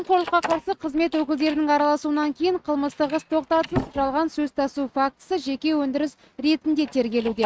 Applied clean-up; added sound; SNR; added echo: neural mask model RNNoise.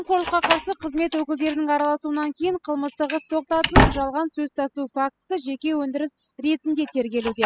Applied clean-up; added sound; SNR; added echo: classical method spectral subtraction.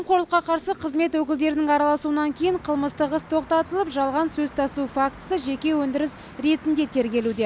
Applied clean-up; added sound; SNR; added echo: none; none; none; none.